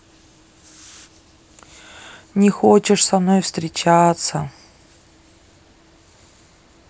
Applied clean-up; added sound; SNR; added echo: none; none; none; none.